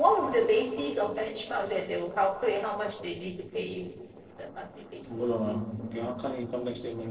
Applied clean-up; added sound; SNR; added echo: neural separator model SepFormer DNS4.